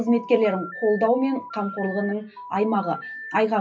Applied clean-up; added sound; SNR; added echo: classical method WPE with log-MMSE.